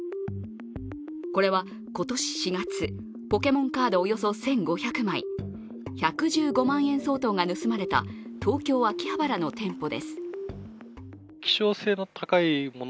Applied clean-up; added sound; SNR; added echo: none; none; none; none.